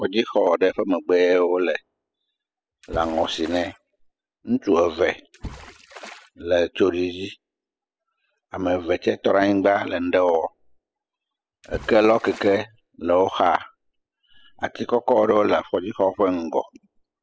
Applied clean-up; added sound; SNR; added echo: classical method spectral subtraction.